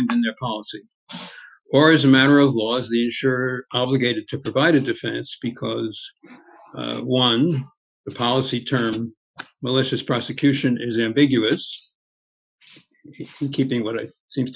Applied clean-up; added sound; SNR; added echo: classical method Wiener filter.